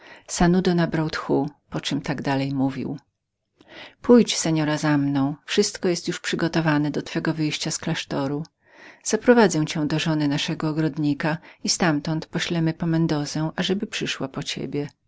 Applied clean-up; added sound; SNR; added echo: none; none; none; none.